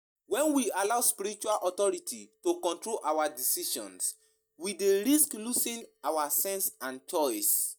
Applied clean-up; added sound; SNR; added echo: neural mask model DeepFilterNet 3.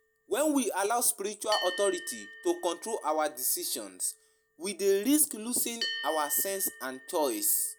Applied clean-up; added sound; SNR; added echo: none; Bell; 13 dB; none.